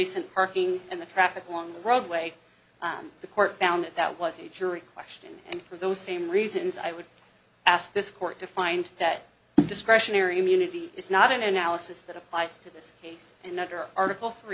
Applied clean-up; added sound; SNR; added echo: none; none; none; none.